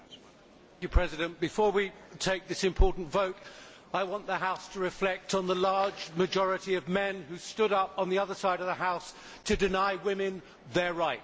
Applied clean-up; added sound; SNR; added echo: none; none; none; none.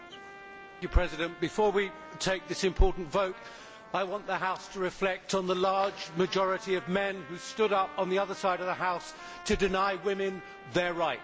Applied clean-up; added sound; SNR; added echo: none; Trumpet; 18 dB; none.